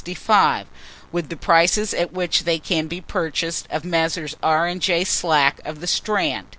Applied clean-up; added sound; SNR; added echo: none; none; none; none.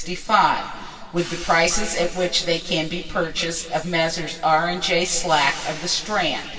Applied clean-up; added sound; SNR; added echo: none; Hi-hat; 20 dB; reverberation time 2.4 s.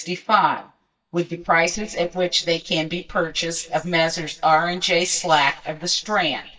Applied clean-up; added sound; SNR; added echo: neural mask model DeepFilterNet 3.